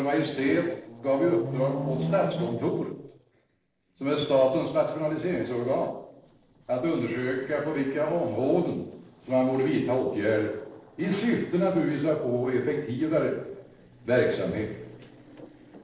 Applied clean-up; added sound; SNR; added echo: neural separator model SepFormer DNS4.